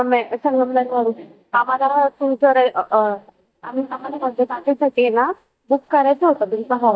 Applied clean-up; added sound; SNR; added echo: neural mask model DeepFilterNet 3.